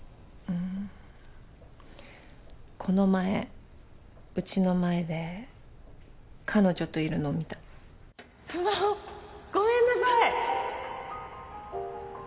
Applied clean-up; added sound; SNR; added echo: none; none; none; none.